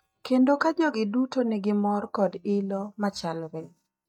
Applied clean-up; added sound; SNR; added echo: neural mask model DeepFilterNet 3.